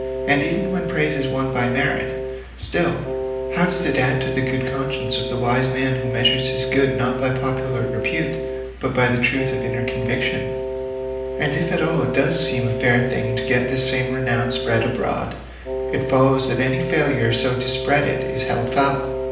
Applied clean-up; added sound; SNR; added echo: none; Wind instrument, woodwind instrument; 4 dB; reverberation time 0.8 s.